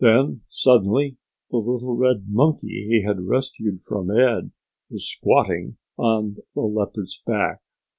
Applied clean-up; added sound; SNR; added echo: none; none; none; none.